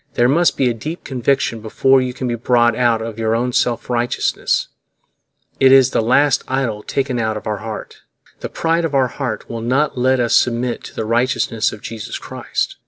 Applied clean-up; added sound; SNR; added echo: none; none; none; none.